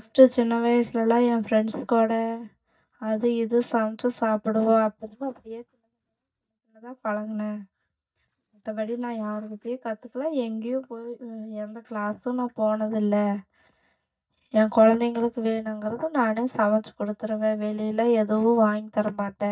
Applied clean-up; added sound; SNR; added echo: neural mask model DeepFilterNet 3.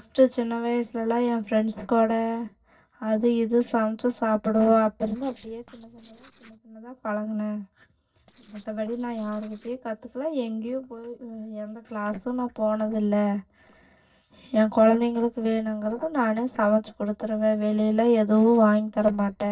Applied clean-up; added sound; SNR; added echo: neural separator model SepFormer DNS4.